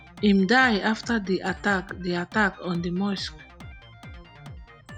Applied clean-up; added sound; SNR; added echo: none; Drum kit; 18 dB; none.